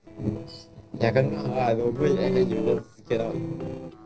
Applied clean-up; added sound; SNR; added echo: neural separator model SepFormer DNS4.